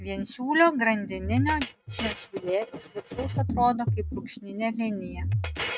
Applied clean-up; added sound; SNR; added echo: neural mask model RNNoise.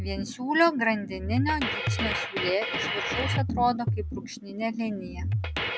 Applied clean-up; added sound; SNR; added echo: none; Drum kit; 1 dB; none.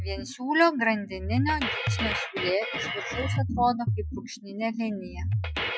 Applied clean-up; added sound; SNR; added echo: classical method Wiener filter.